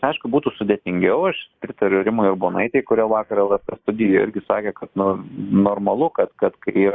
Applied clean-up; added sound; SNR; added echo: neural mask model Resemble Enhance denoiser.